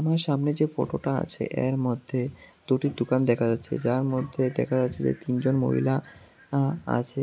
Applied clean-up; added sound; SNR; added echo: none; none; none; none.